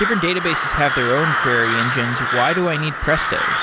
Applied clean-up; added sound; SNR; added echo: none; Crow; 0 dB; none.